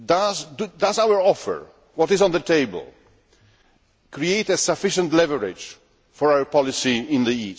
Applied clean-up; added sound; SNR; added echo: none; none; none; none.